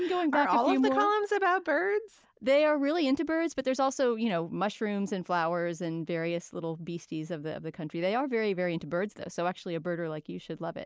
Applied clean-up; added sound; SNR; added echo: none; none; none; none.